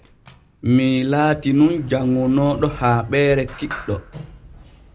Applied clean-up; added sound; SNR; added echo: none; Sliding door; 18 dB; none.